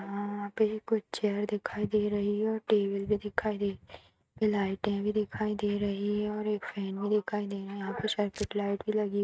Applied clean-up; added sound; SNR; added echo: neural mask model RNNoise.